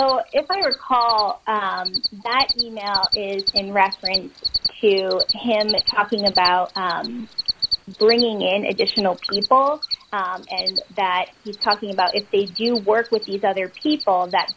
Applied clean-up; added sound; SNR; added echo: none; Cricket; 6 dB; none.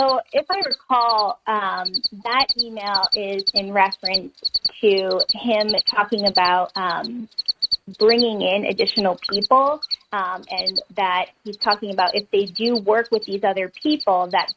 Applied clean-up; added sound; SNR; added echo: neural mask model RNNoise.